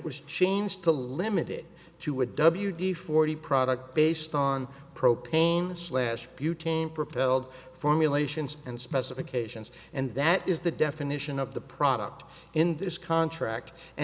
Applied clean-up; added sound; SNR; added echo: none; none; none; none.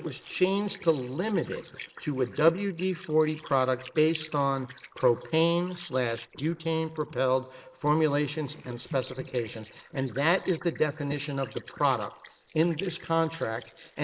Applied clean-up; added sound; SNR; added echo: neural mask model Resemble Enhance denoiser.